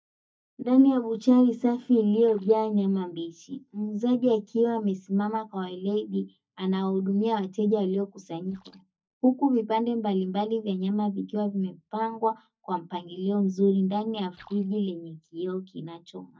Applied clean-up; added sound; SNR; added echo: neural mask model DeepFilterNet 3.